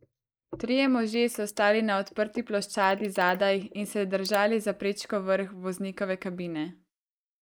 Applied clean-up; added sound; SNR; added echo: neural mask model Resemble Enhance denoiser.